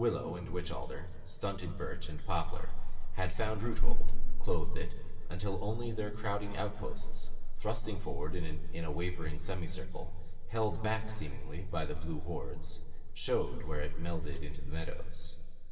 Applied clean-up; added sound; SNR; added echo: none; none; none; reverberation time 2.9 s.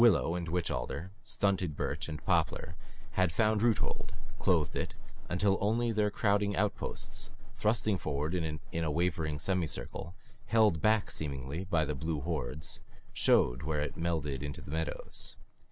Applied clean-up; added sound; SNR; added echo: none; none; none; none.